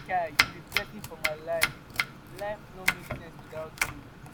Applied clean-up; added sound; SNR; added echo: none; Domestic sounds, home sounds; -5 dB; none.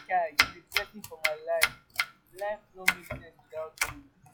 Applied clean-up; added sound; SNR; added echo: classical method log-MMSE.